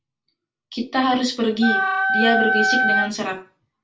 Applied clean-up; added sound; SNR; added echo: none; Wind instrument, woodwind instrument; -3 dB; reverberation time 0.3 s.